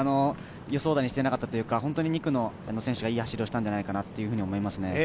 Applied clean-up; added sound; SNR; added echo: none; none; none; none.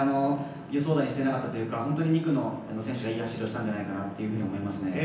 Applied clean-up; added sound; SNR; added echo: none; none; none; reverberation time 0.9 s.